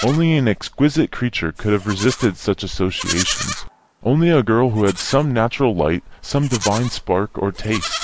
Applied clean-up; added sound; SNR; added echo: none; Livestock, farm animals, working animals; 12 dB; none.